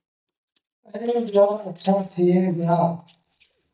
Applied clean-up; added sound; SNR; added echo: neural mask model DeepFilterNet 3.